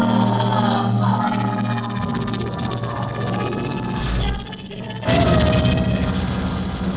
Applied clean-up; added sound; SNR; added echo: neural separator model SepFormer DNS4.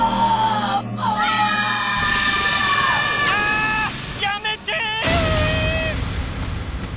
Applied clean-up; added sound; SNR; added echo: none; none; none; none.